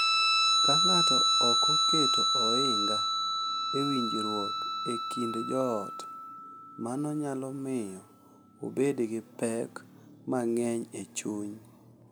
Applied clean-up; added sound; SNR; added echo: none; Guitar; -4 dB; none.